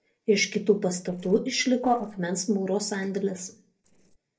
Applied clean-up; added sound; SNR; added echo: neural separator model SepFormer DNS4.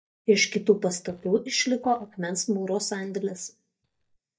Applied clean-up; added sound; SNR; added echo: neural mask model DeepFilterNet 3.